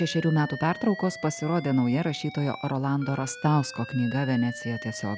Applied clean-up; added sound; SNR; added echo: none; Alarm; 15 dB; none.